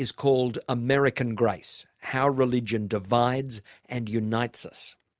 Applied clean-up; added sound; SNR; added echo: none; none; none; none.